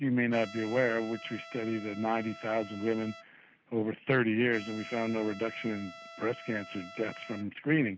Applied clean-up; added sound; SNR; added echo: none; Trumpet; 17 dB; none.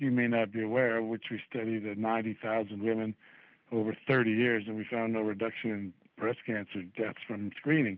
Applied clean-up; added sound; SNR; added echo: none; none; none; none.